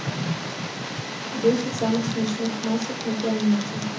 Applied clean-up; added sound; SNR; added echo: none; Tick; 4 dB; reverberation time 0.7 s.